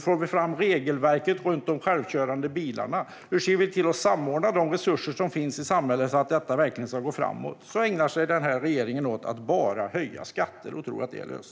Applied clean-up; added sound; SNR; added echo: none; none; none; none.